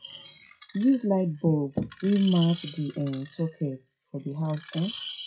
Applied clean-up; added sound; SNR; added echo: classical method WPE with log-MMSE.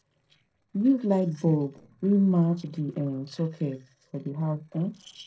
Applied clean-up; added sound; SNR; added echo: neural separator model SepFormer DNS4.